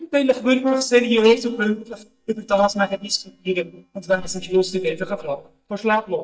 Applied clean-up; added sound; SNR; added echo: neural mask model DeepFilterNet 3.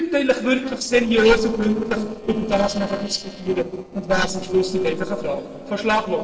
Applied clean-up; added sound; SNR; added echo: neural separator model SepFormer DNS4.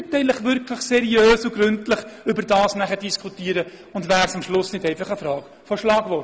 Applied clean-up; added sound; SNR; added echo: none; none; none; none.